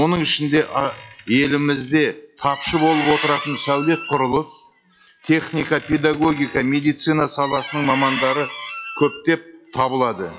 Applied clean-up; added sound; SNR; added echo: classical method log-MMSE.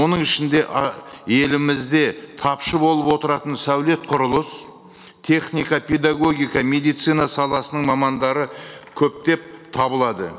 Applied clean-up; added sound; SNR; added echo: none; none; none; none.